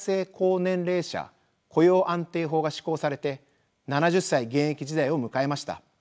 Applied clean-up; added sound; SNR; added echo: none; none; none; none.